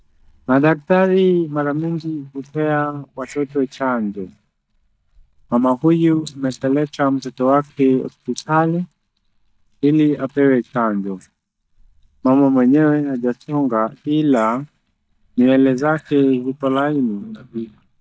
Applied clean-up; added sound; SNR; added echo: neural mask model DeepFilterNet 3.